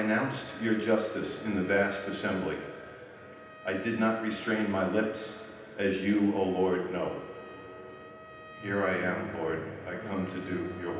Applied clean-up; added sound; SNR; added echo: none; Trumpet; 20 dB; reverberation time 0.9 s.